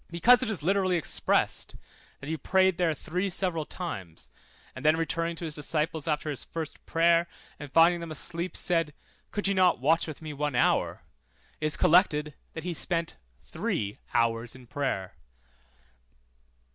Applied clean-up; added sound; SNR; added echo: none; none; none; none.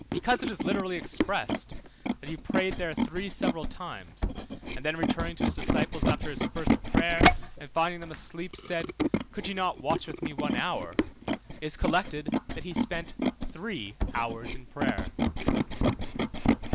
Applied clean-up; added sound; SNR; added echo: none; Tools; -4 dB; none.